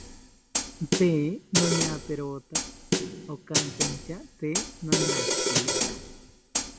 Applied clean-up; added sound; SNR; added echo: none; Snare drum; -3 dB; none.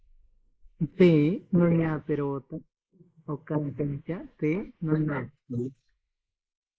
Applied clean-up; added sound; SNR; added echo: neural mask model Resemble Enhance denoiser.